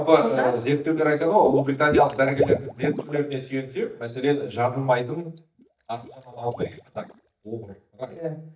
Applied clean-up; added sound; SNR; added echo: neural mask model DeepFilterNet 3.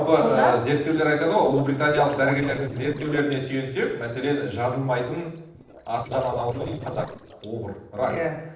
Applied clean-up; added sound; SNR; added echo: neural separator model SepFormer DNS4.